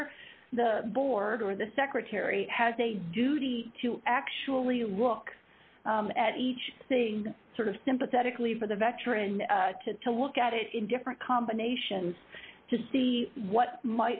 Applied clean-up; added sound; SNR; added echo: none; none; none; none.